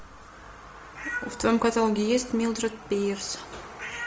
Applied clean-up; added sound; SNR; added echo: none; none; none; none.